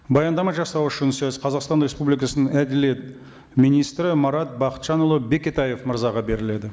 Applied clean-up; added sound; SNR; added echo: none; none; none; none.